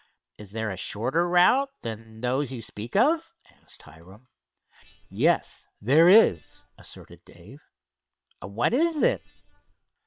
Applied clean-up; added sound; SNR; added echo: neural separator model SepFormer WHAM!.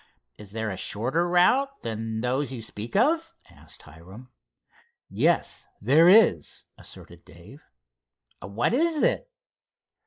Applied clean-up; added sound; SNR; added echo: neural mask model Resemble Enhance denoiser.